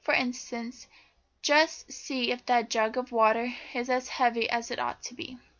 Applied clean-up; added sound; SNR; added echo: none; none; none; none.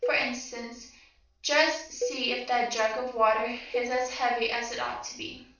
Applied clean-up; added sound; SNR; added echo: neural separator model SepFormer DNS4.